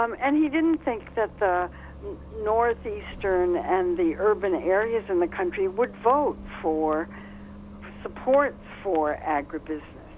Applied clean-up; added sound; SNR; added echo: none; Bus; 17 dB; none.